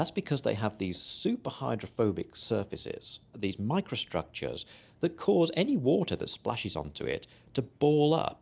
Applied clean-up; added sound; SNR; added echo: none; none; none; none.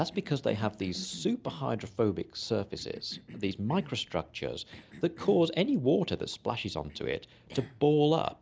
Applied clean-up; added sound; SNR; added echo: none; Cough; 19 dB; none.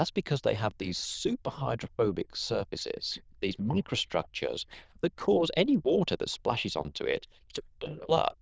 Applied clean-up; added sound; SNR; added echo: neural diffusion model UNIVERSE++.